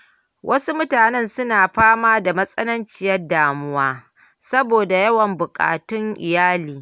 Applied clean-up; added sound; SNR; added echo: none; none; none; none.